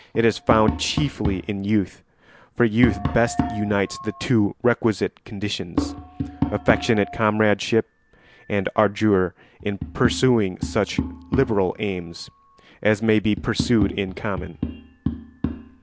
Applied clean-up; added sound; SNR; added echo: none; Tap; 8 dB; none.